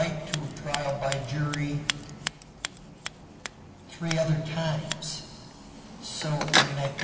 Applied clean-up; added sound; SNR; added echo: none; Scissors; 2 dB; reverberation time 2.3 s.